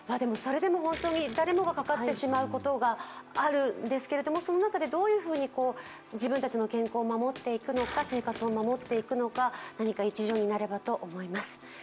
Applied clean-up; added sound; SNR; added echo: none; Gurgling; 16 dB; none.